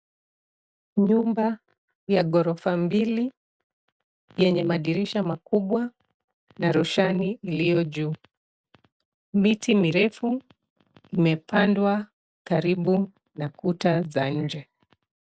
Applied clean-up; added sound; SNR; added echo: none; none; none; none.